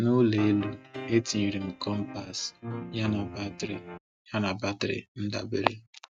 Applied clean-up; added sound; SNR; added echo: neural mask model RNNoise.